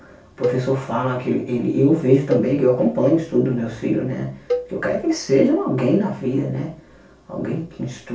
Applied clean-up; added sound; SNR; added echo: none; Cowbell; 10 dB; reverberation time 0.3 s.